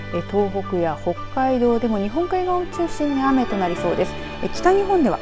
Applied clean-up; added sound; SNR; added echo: none; none; none; none.